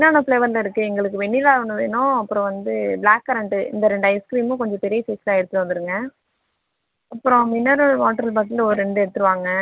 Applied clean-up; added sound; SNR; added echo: none; none; none; none.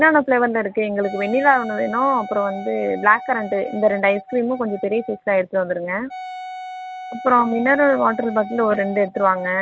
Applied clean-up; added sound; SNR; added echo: none; Wind instrument, woodwind instrument; 15 dB; none.